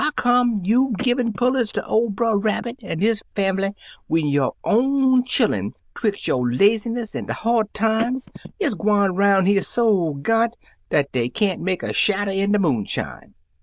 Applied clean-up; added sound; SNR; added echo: neural diffusion model UNIVERSE++.